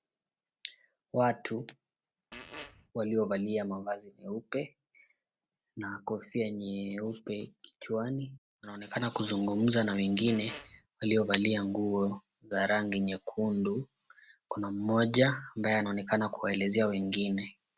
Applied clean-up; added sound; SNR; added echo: none; Fart; 16 dB; none.